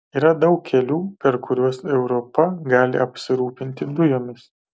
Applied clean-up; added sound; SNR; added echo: none; none; none; none.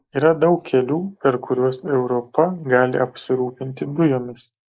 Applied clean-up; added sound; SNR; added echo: neural mask model Resemble Enhance denoiser.